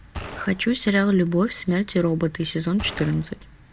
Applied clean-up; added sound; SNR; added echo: none; Gunshot, gunfire; 14 dB; none.